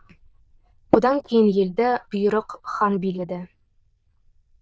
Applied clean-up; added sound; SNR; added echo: neural diffusion model UNIVERSE++.